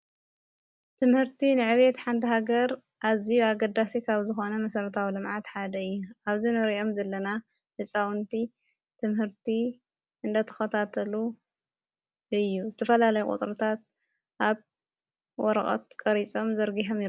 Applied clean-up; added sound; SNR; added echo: none; none; none; none.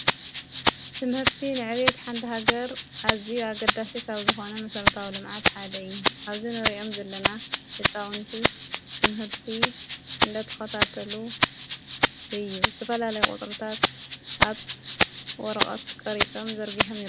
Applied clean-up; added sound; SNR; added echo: none; Rattle (instrument); -5 dB; none.